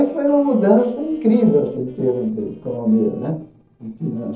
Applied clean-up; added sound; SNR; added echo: neural separator model SepFormer DNS4.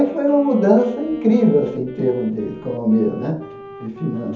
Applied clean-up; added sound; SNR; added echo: none; Wind instrument, woodwind instrument; 19 dB; reverberation time 0.7 s.